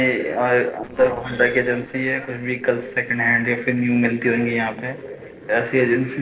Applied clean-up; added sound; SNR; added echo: neural separator model SepFormer DNS4.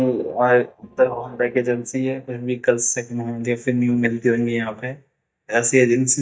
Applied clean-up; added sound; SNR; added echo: neural mask model DeepFilterNet 3.